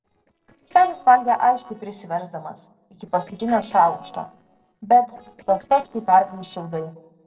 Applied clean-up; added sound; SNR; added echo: neural separator model SepFormer DNS4.